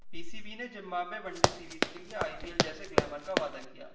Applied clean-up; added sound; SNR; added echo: none; Run; -5 dB; reverberation time 0.7 s.